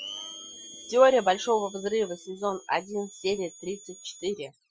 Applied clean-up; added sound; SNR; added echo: classical method Wiener filter.